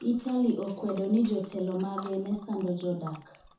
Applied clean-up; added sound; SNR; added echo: none; Tick; 19 dB; reverberation time 0.7 s.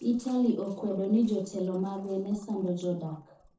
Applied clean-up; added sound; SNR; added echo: neural separator model SepFormer DNS4.